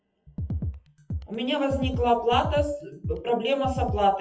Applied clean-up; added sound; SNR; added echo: classical method WPE with log-MMSE.